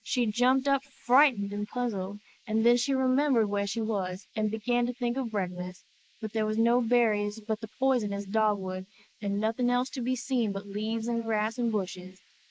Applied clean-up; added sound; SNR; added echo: neural mask model Resemble Enhance denoiser.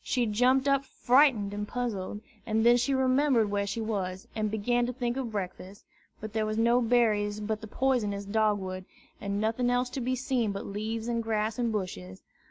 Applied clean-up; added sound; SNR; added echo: none; none; none; none.